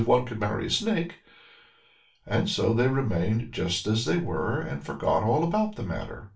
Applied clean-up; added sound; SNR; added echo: none; none; none; reverberation time 0.2 s.